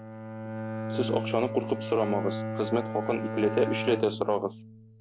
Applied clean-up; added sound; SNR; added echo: none; Bowed string instrument; 5 dB; none.